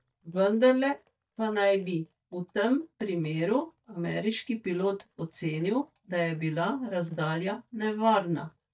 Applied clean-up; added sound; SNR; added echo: neural mask model DeepFilterNet 3.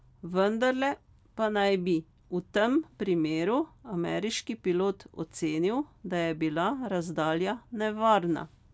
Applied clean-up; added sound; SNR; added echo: none; none; none; none.